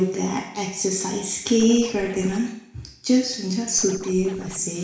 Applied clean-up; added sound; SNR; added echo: none; Scratching (performance technique); 17 dB; reverberation time 0.7 s.